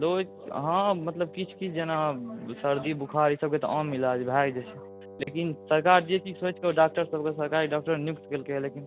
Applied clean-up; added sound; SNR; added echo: none; Wind instrument, woodwind instrument; 19 dB; none.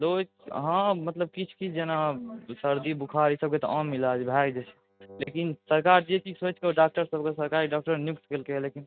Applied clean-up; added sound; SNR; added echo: neural mask model RNNoise.